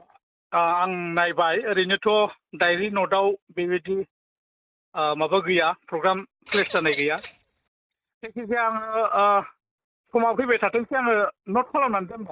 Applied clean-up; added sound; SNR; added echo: neural mask model DeepFilterNet 3.